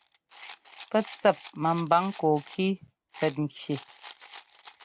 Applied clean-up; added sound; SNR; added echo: none; Rattle; 16 dB; none.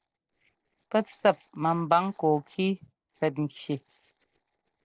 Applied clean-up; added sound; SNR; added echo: neural separator model SepFormer DNS4.